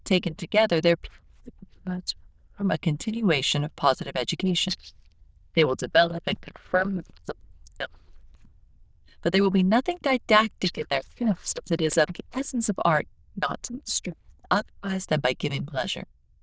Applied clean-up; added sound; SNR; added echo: neural diffusion model UNIVERSE++.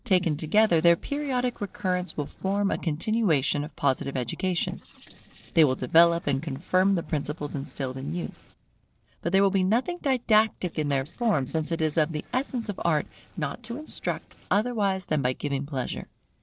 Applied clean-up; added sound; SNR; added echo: neural separator model SepFormer DNS4.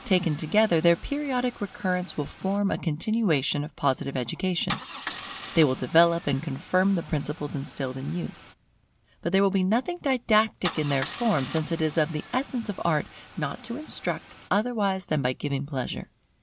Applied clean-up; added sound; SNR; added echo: none; Idling / Engine starting / Car; 15 dB; none.